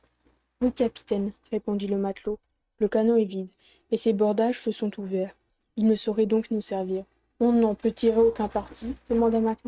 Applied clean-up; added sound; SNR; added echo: neural mask model RNNoise.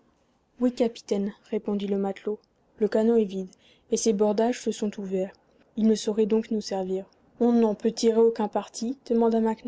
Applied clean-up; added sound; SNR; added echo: none; none; none; none.